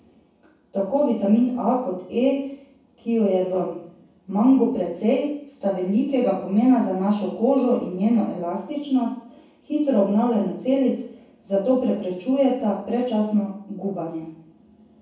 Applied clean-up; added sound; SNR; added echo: none; none; none; reverberation time 0.6 s.